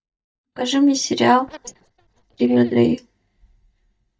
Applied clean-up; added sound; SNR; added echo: neural mask model DeepFilterNet 3.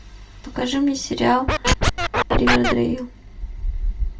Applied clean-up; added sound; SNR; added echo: none; Scratching (performance technique); -4 dB; reverberation time 0.2 s.